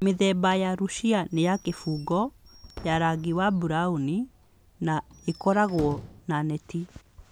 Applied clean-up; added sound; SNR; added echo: none; Squeak / Slam / Wood + Fireworks; 19 dB; none.